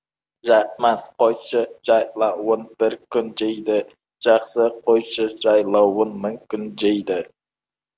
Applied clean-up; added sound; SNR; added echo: none; none; none; none.